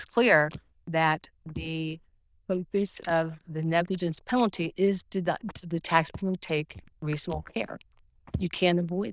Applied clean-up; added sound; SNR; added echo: neural diffusion model UNIVERSE++.